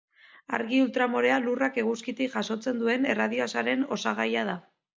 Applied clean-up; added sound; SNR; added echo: none; none; none; none.